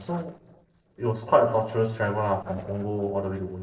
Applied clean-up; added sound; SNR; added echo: neural separator model SepFormer DNS4.